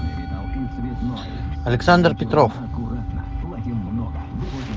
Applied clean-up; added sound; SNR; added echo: none; Musical instrument; 17 dB; none.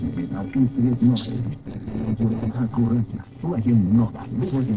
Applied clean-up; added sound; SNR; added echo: neural separator model SepFormer DNS4.